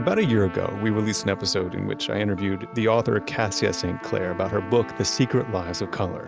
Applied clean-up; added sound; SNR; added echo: none; Trumpet; 17 dB; none.